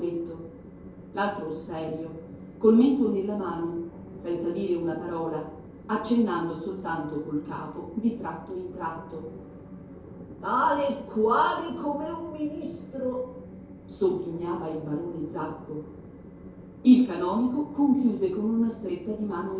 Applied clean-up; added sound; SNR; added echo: none; Train; 16 dB; reverberation time 2.4 s.